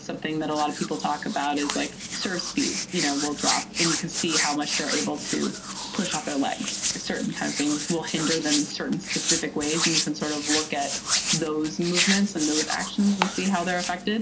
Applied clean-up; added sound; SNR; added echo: none; Hands; 2 dB; reverberation time 0.4 s.